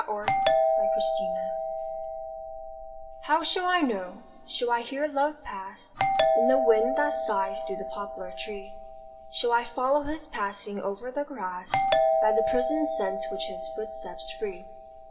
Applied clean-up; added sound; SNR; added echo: none; Doorbell; -1 dB; reverberation time 2.8 s.